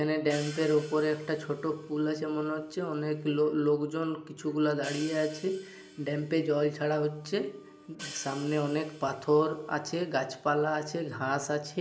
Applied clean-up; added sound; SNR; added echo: none; Hi-hat; 20 dB; none.